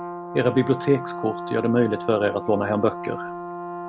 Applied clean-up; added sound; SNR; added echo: none; Brass instrument; 9 dB; none.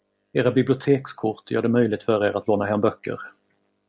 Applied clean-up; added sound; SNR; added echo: none; none; none; none.